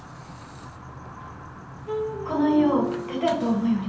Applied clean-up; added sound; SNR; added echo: none; Fire; 14 dB; reverberation time 2.2 s.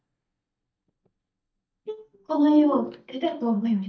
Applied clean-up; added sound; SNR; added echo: neural mask model DeepFilterNet 3.